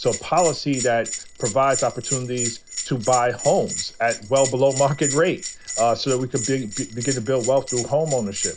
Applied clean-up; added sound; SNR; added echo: none; Bell; 8 dB; none.